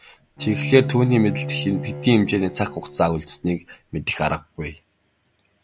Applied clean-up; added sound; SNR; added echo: none; Bowed string instrument; 9 dB; none.